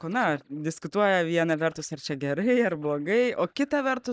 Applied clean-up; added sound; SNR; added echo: neural mask model DeepFilterNet 3.